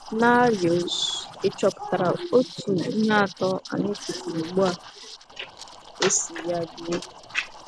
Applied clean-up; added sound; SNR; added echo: none; Liquid; 16 dB; none.